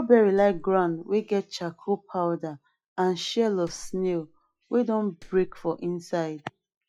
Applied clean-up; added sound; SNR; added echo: classical method log-MMSE.